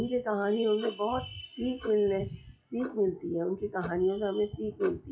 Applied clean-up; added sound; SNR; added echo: classical method log-MMSE.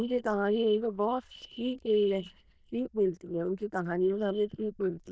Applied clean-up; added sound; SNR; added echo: neural diffusion model UNIVERSE++.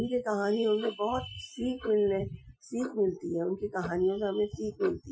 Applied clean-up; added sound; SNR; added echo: classical method Wiener filter.